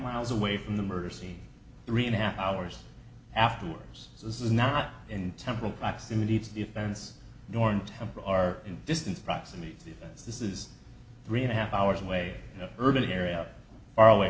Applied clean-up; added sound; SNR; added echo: none; none; none; none.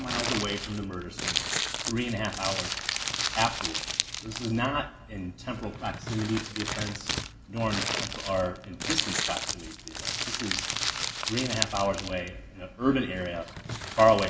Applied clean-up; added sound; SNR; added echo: none; Crumpling, crinkling; 3 dB; reverberation time 0.4 s.